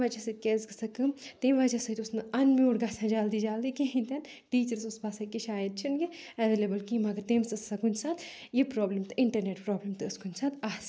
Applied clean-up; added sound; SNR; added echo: none; none; none; none.